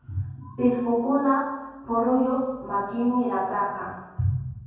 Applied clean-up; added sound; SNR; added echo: none; none; none; reverberation time 1.3 s.